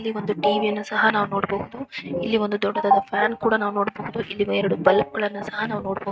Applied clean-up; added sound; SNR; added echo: neural mask model RNNoise.